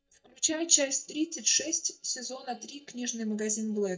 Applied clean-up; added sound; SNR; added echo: neural mask model DeepFilterNet 3.